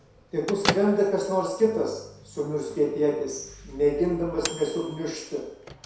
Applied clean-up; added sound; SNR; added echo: none; Microwave oven / Bell; 10 dB; reverberation time 0.7 s.